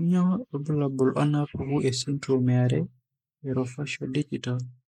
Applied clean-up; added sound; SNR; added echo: neural mask model Resemble Enhance denoiser.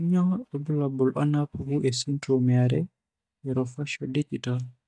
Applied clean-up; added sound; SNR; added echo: neural mask model DeepFilterNet 3.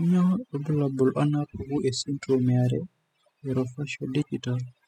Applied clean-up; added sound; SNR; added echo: classical method spectral subtraction.